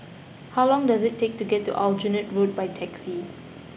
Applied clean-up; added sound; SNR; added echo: none; Motorcycle; 19 dB; none.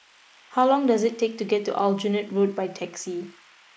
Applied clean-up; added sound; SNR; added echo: neural mask model Resemble Enhance denoiser.